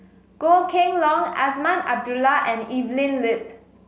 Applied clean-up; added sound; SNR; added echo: none; none; none; none.